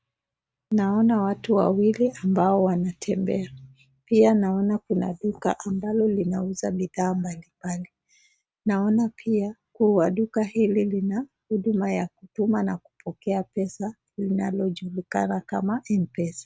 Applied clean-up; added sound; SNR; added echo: none; none; none; none.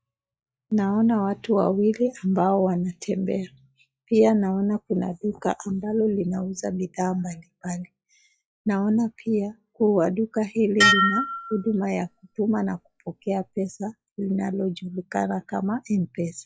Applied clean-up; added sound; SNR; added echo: classical method log-MMSE.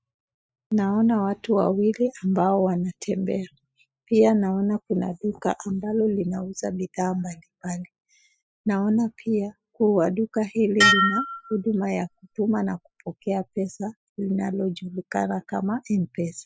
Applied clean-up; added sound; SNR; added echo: classical method spectral subtraction.